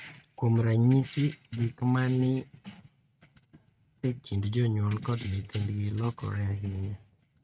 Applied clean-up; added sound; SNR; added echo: neural mask model RNNoise.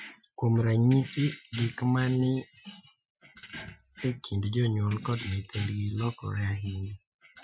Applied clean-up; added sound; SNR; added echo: classical method Wiener filter.